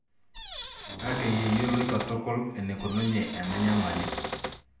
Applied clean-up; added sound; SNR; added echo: none; Cupboard open or close / Door; 6 dB; reverberation time 0.8 s.